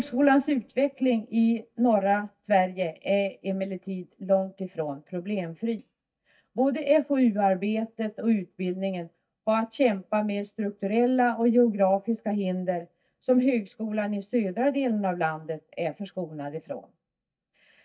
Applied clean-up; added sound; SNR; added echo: neural mask model DeepFilterNet 3.